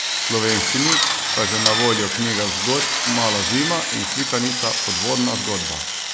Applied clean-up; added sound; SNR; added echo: none; Drill; -2 dB; none.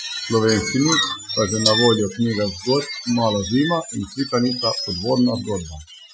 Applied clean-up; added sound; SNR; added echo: classical method Wiener filter.